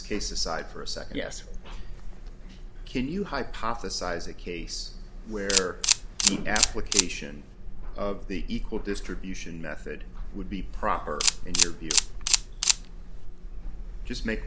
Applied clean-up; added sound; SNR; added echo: none; Camera; -3 dB; none.